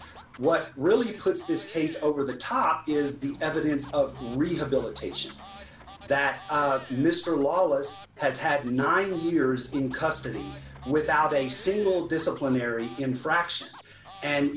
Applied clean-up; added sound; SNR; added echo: none; Motorcycle + Scratching (performance technique); 19 dB; none.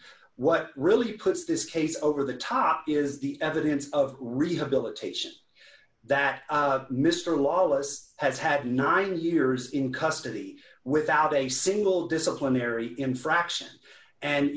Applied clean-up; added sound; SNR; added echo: none; none; none; none.